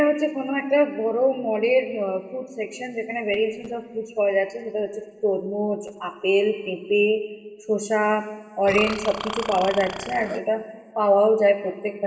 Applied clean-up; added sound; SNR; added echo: none; Burping, eructation; 9 dB; reverberation time 1.7 s.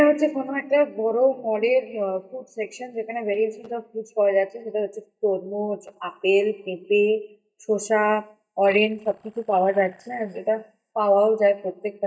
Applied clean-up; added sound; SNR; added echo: neural mask model DeepFilterNet 3.